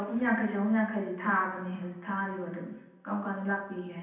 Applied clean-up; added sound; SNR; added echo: none; none; none; reverberation time 0.9 s.